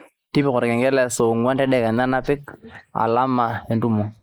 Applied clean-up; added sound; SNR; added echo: neural mask model Resemble Enhance denoiser.